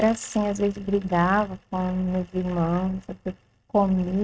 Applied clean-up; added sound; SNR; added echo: neural mask model RNNoise.